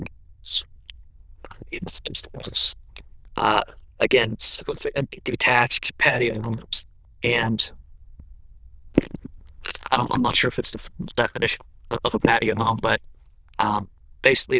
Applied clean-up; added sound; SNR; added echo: neural diffusion model UNIVERSE++.